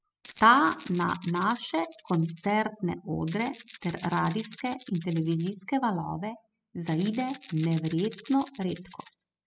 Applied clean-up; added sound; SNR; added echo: classical method spectral subtraction.